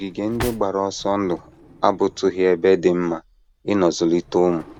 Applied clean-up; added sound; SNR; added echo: none; Drawer open or close; 19 dB; none.